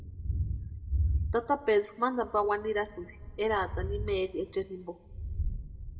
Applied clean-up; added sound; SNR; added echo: none; Thunder; 3 dB; reverberation time 1.5 s.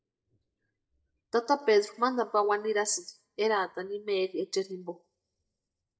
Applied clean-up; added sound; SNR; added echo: neural mask model DeepFilterNet 3.